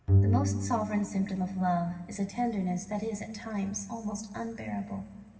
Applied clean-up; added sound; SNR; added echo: none; Bowed string instrument; -1 dB; reverberation time 2.3 s.